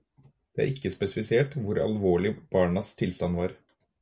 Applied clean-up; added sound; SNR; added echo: none; none; none; none.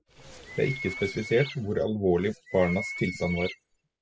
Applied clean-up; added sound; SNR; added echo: classical method spectral subtraction.